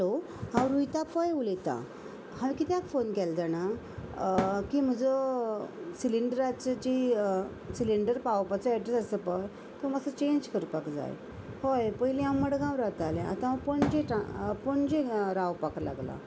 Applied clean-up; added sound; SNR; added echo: none; Thump, thud; 4 dB; none.